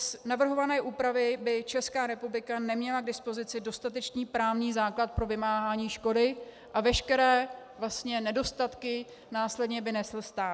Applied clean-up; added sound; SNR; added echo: none; none; none; none.